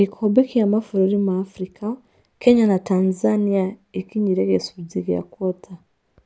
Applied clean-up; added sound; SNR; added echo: none; none; none; none.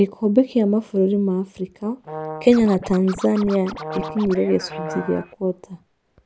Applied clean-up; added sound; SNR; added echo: none; Brass instrument + Scratching (performance technique); 12 dB; none.